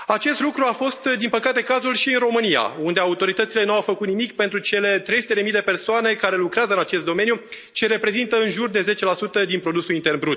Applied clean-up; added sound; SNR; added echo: none; none; none; none.